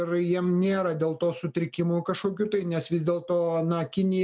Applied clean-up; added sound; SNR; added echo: none; none; none; none.